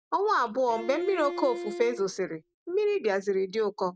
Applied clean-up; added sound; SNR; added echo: none; Bowed string instrument; 10 dB; none.